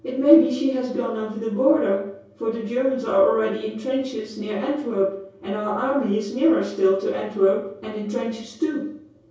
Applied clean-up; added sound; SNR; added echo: none; none; none; reverberation time 0.6 s.